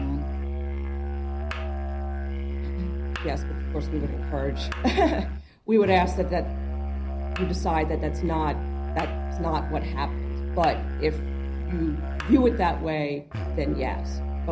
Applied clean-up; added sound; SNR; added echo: none; Musical instrument; 1 dB; reverberation time 0.4 s.